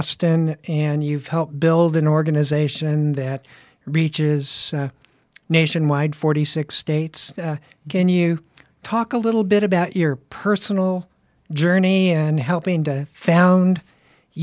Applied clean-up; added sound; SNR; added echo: none; none; none; none.